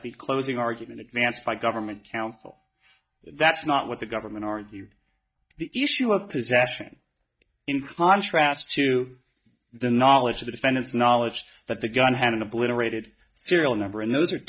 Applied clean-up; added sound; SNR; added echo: neural mask model DeepFilterNet 3.